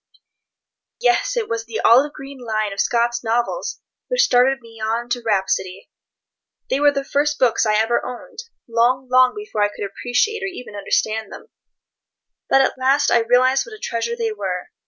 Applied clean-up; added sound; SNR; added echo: none; none; none; none.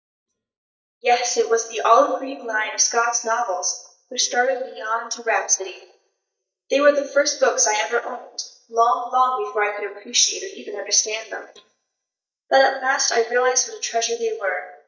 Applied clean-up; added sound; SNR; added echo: neural mask model DeepFilterNet 3.